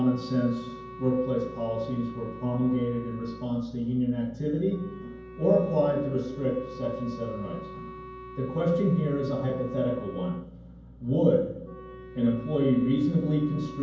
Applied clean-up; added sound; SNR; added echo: none; Wind instrument, woodwind instrument; 16 dB; reverberation time 0.9 s.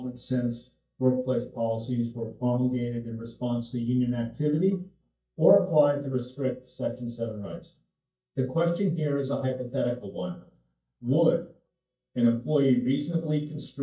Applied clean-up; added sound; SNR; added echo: neural mask model DeepFilterNet 3.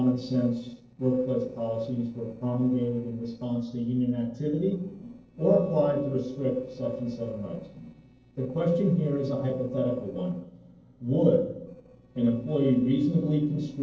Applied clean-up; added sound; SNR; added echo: neural separator model SepFormer DNS4.